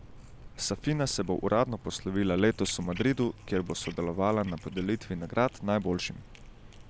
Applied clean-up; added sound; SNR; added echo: none; Cat; 16 dB; none.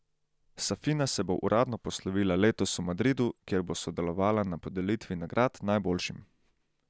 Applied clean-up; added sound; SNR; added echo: none; none; none; none.